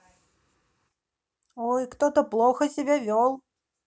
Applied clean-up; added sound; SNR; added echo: none; none; none; none.